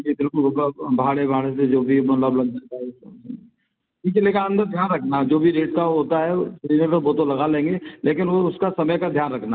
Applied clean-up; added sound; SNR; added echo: none; none; none; none.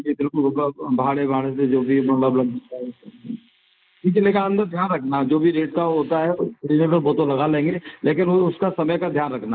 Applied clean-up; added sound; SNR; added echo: neural mask model Resemble Enhance denoiser.